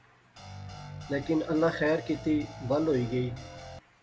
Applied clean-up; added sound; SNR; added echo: none; Guitar; 13 dB; none.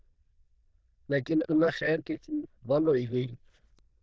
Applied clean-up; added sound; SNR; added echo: neural diffusion model UNIVERSE++.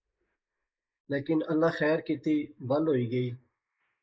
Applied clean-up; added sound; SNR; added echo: neural mask model Resemble Enhance denoiser.